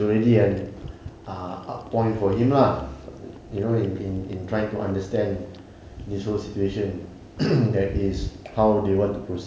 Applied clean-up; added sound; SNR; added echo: none; none; none; none.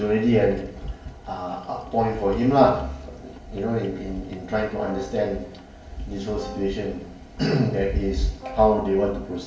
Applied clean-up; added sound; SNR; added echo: none; Brass instrument; 17 dB; reverberation time 0.2 s.